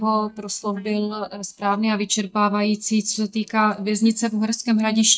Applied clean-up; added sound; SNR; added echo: neural mask model DeepFilterNet 3.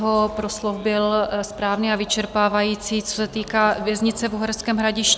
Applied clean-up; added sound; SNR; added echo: none; none; none; none.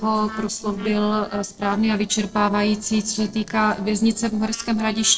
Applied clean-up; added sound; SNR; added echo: neural separator model SepFormer DNS4.